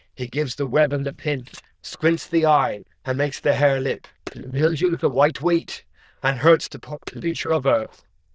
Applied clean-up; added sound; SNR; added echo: neural diffusion model UNIVERSE++.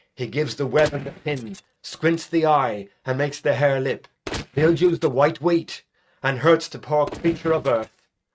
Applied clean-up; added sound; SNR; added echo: neural mask model RNNoise.